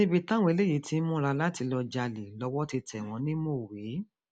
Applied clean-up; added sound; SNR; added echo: none; none; none; none.